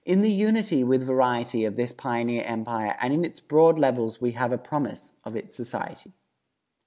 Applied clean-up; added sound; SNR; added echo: none; none; none; none.